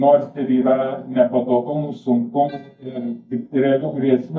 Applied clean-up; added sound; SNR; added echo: neural mask model DeepFilterNet 3.